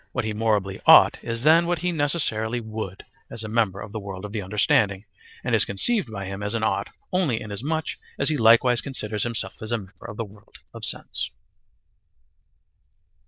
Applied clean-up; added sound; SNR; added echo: neural diffusion model UNIVERSE++.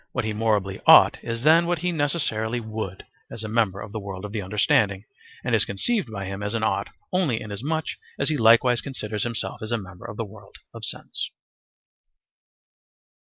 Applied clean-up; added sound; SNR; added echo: neural mask model Resemble Enhance denoiser.